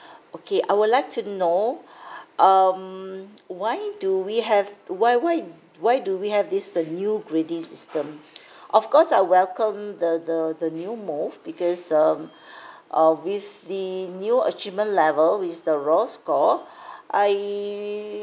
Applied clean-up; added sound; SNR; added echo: none; none; none; none.